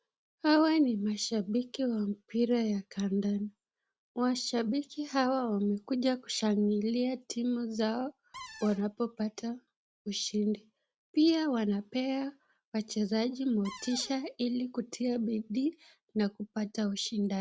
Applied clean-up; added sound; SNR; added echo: none; Cupboard open or close; 15 dB; none.